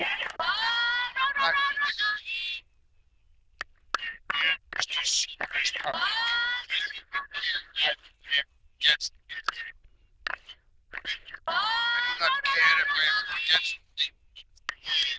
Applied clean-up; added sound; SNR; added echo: neural diffusion model UNIVERSE++.